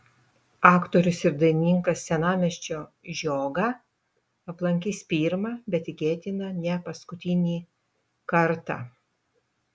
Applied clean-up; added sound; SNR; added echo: none; none; none; none.